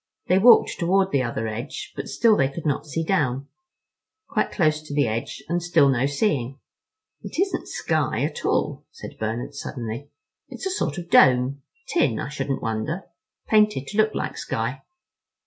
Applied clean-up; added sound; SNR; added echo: none; none; none; none.